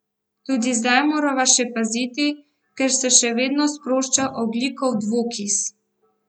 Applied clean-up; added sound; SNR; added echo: none; none; none; none.